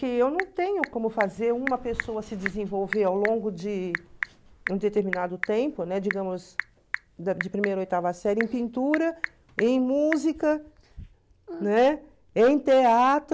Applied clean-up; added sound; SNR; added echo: none; Telephone / Typing; 12 dB; none.